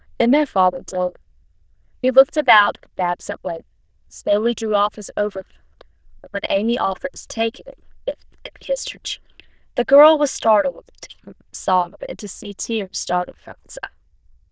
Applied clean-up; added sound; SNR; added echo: neural diffusion model UNIVERSE++.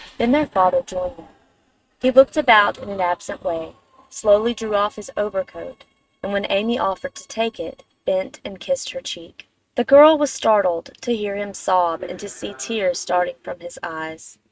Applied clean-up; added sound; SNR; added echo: neural mask model RNNoise.